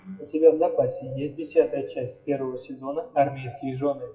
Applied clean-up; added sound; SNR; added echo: classical method WPE with log-MMSE.